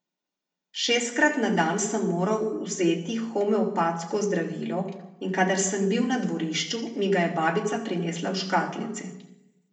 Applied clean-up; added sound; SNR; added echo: none; none; none; reverberation time 0.7 s.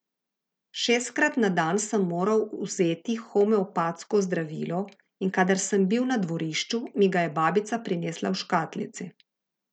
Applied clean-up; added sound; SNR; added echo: none; none; none; none.